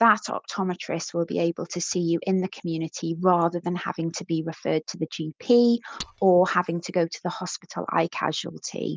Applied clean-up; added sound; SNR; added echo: neural mask model DeepFilterNet 3.